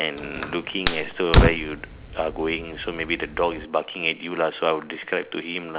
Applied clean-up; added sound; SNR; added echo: none; Fire; -2 dB; none.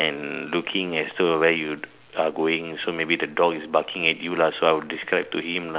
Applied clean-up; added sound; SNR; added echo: none; none; none; none.